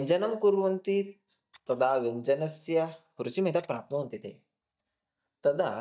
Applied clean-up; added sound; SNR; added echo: neural mask model DeepFilterNet 3.